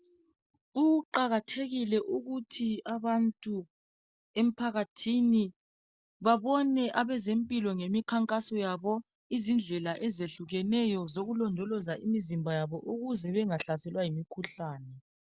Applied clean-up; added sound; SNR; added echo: none; none; none; none.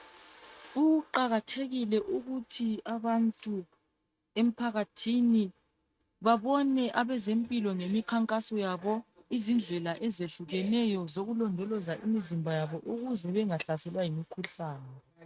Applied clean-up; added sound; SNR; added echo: neural mask model RNNoise.